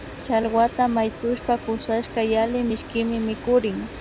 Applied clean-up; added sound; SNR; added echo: none; Train; 13 dB; none.